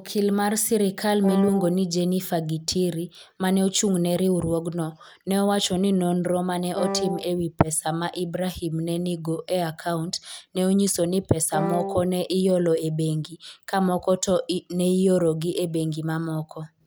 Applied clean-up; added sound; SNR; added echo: none; Wind instrument, woodwind instrument; 6 dB; none.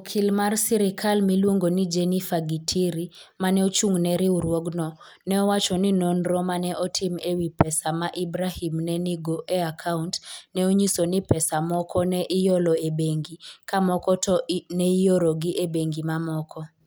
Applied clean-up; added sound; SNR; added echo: none; none; none; none.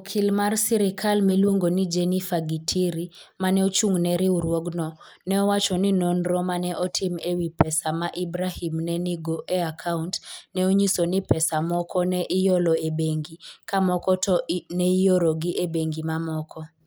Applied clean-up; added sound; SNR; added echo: neural mask model Resemble Enhance denoiser.